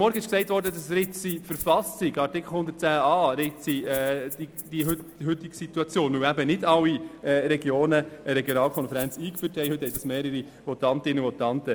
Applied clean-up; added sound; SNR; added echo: none; Rattle (instrument); 14 dB; none.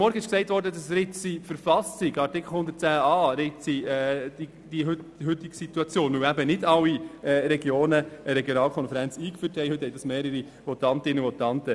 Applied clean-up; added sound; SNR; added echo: none; none; none; none.